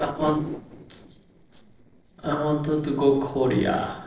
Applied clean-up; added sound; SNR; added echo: neural separator model SepFormer DNS4.